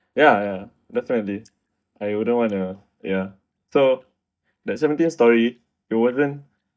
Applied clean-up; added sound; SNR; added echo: neural mask model DeepFilterNet 3.